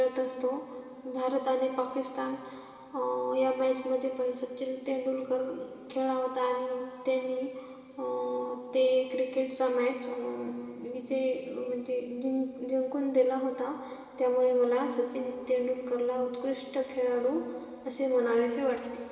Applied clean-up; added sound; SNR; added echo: none; none; none; reverberation time 2.7 s.